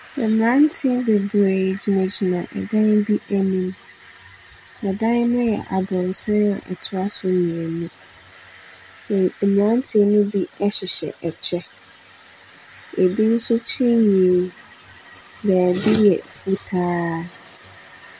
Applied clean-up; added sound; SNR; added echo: none; none; none; none.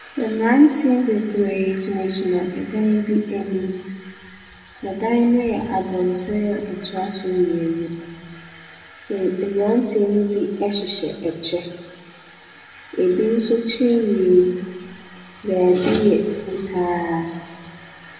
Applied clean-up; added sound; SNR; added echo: none; none; none; reverberation time 1.4 s.